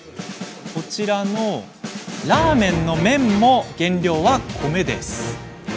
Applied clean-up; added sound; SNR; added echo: none; none; none; none.